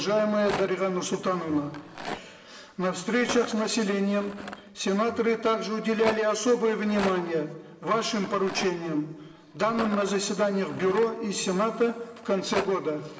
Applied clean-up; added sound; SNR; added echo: none; Rattle; 13 dB; reverberation time 1.0 s.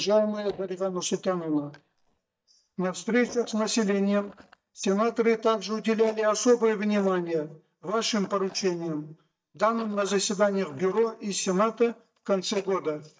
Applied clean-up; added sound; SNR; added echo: neural mask model DeepFilterNet 3.